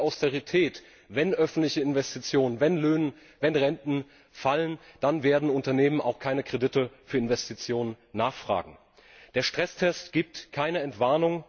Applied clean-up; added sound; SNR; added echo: none; none; none; none.